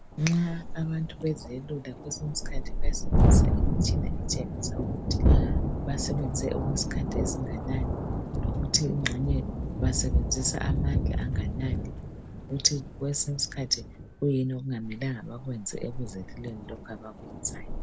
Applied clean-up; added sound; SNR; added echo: none; Thunderstorm; -4 dB; none.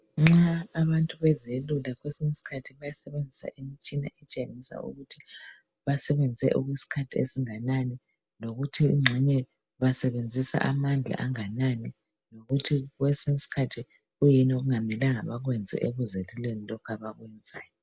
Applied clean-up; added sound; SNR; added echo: none; none; none; none.